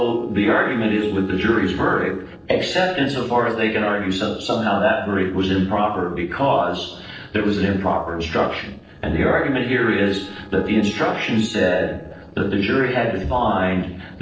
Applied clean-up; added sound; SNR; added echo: neural separator model SepFormer DNS4.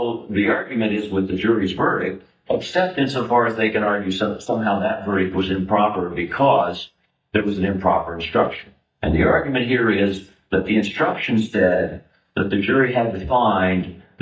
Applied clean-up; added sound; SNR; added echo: neural mask model DeepFilterNet 3.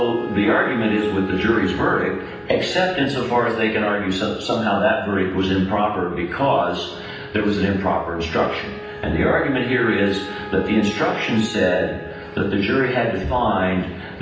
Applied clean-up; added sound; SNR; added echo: none; Wind instrument, woodwind instrument; 16 dB; reverberation time 0.9 s.